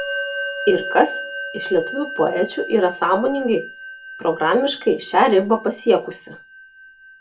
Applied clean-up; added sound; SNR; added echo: none; Musical instrument; 11 dB; reverberation time 0.2 s.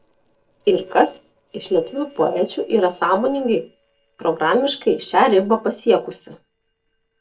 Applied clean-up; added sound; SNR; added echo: neural separator model SepFormer DNS4.